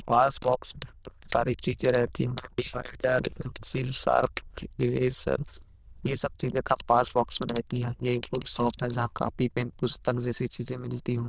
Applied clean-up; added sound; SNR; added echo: neural diffusion model UNIVERSE++.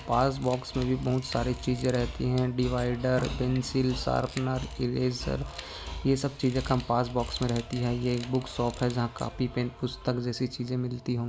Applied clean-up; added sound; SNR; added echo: none; Snare drum; 16 dB; none.